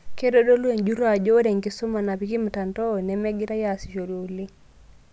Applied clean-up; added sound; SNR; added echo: none; none; none; none.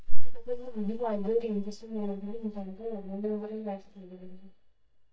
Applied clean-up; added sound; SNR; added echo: neural mask model DeepFilterNet 3.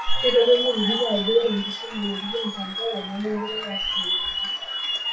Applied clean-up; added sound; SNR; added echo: classical method WPE with log-MMSE.